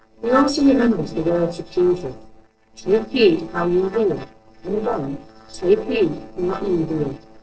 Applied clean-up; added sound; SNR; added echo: neural separator model SepFormer DNS4.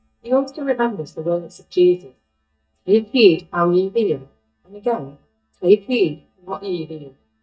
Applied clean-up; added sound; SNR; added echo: neural mask model DeepFilterNet 3.